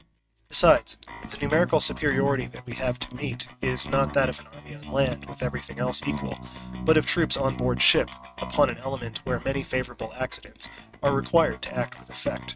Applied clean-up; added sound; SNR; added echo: neural mask model RNNoise.